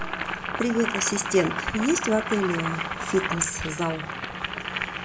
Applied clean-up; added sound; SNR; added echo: none; Boiling; 4 dB; none.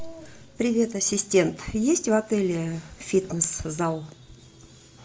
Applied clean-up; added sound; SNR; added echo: none; none; none; none.